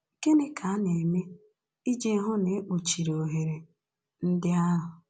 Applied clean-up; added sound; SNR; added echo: none; none; none; none.